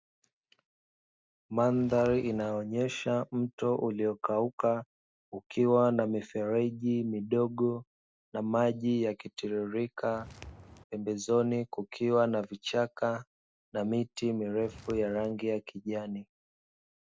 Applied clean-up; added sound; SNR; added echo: none; Walk, footsteps; 17 dB; none.